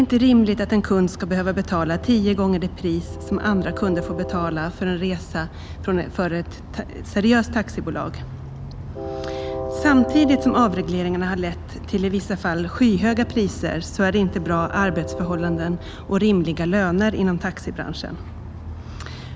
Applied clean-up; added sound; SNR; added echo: none; Train; 10 dB; none.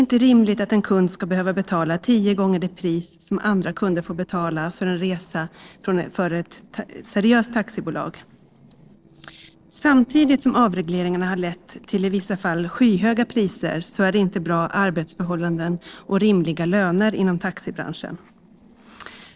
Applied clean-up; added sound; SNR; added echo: neural separator model SepFormer DNS4.